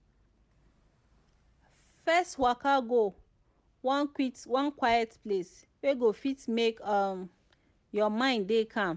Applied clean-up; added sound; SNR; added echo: none; none; none; none.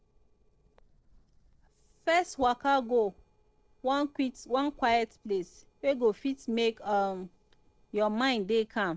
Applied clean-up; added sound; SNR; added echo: neural separator model SepFormer DNS4.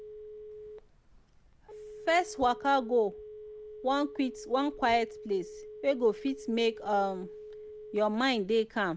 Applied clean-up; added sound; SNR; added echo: none; Telephone; 15 dB; none.